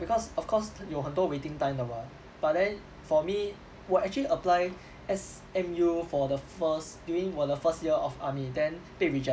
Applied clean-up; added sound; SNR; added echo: none; none; none; none.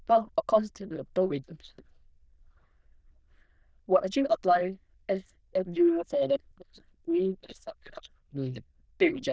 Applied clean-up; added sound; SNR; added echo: neural diffusion model UNIVERSE++.